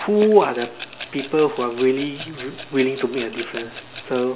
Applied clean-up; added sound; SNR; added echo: none; Rattle / Glass; 16 dB; none.